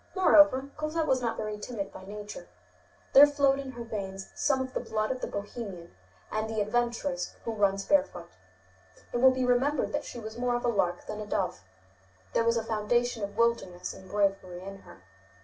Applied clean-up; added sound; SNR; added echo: none; none; none; reverberation time 0.2 s.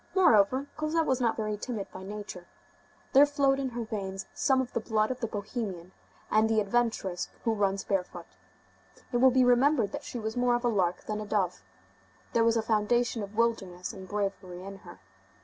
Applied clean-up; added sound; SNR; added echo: none; none; none; none.